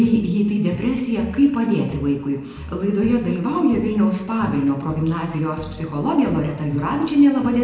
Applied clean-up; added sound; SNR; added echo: none; none; none; reverberation time 1.0 s.